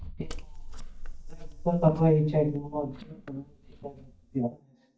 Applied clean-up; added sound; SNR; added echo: neural mask model DeepFilterNet 3.